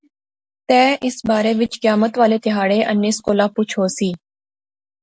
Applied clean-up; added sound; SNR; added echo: none; none; none; none.